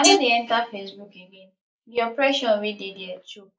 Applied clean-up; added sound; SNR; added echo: neural mask model Resemble Enhance denoiser.